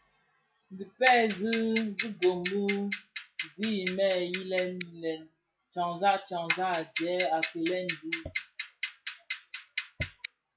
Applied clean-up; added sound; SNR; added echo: classical method log-MMSE.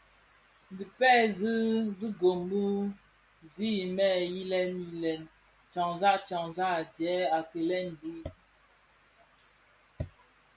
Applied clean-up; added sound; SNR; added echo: none; none; none; none.